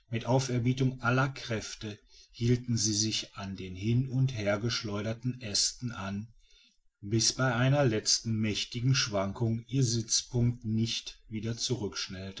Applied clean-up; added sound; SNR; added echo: neural mask model Resemble Enhance denoiser.